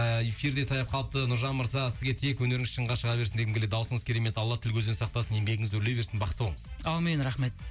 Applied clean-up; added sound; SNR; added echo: none; none; none; none.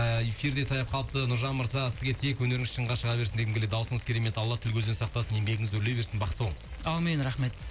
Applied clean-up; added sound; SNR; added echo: none; Boiling; 18 dB; none.